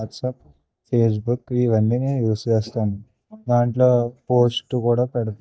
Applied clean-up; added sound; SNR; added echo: neural mask model DeepFilterNet 3.